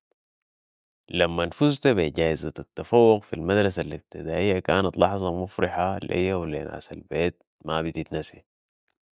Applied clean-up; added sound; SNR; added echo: none; none; none; none.